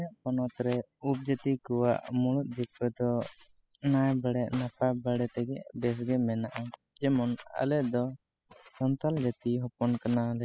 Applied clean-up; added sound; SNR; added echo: classical method spectral subtraction.